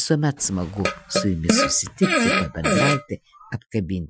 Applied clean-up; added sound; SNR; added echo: classical method Wiener filter.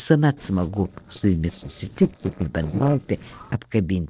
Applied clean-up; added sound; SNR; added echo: neural separator model SepFormer DNS4.